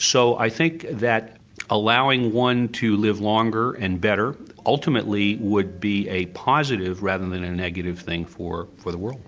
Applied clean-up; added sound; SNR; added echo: none; none; none; none.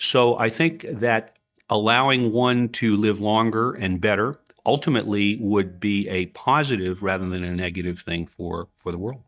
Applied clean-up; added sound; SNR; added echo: neural mask model DeepFilterNet 3.